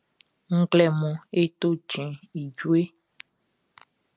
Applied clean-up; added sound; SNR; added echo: none; none; none; none.